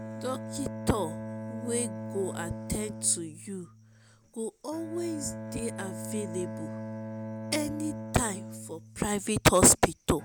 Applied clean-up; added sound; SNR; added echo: none; Bowed string instrument; 9 dB; none.